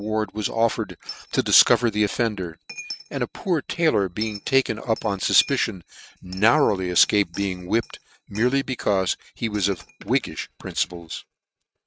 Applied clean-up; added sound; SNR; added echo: neural mask model RNNoise.